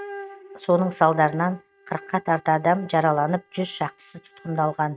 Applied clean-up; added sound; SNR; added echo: neural mask model RNNoise.